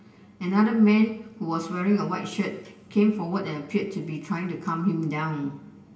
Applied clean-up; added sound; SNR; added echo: none; none; none; reverberation time 1.4 s.